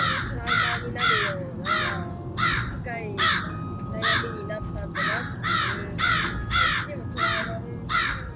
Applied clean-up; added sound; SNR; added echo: none; Crow; -4 dB; none.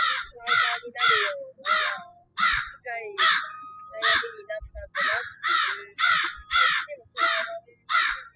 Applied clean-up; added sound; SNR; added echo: classical method spectral subtraction.